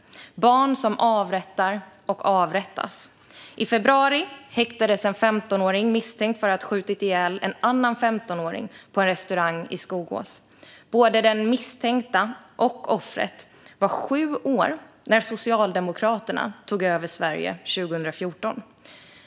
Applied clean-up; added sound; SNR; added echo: none; none; none; none.